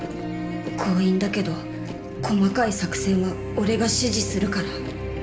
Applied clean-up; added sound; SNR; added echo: none; none; none; reverberation time 1.9 s.